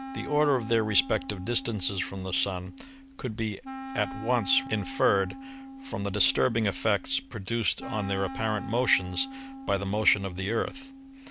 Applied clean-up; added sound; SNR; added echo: none; Wind instrument, woodwind instrument; 12 dB; none.